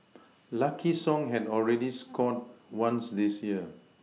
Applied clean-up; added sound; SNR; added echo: none; none; none; none.